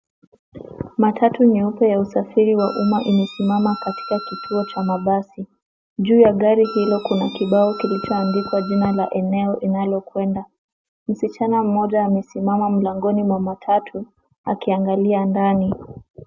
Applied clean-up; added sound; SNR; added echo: none; Wind instrument, woodwind instrument; 15 dB; none.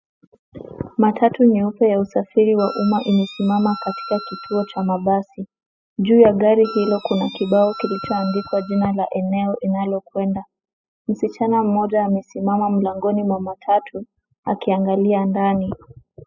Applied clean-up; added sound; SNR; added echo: classical method spectral subtraction.